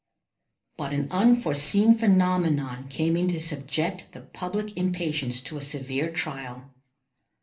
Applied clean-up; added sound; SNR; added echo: none; none; none; reverberation time 0.3 s.